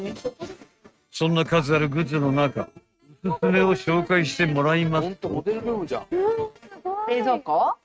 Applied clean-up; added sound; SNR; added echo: neural mask model RNNoise.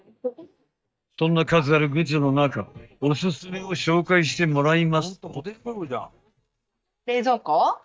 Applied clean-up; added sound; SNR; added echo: neural mask model DeepFilterNet 3.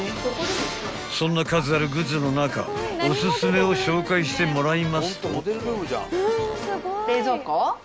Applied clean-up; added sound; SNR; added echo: none; none; none; none.